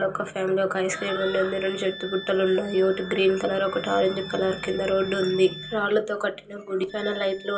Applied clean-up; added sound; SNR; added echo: none; Wind instrument, woodwind instrument; 17 dB; reverberation time 0.2 s.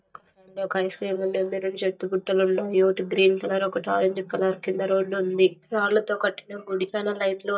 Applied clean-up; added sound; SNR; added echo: neural mask model DeepFilterNet 3.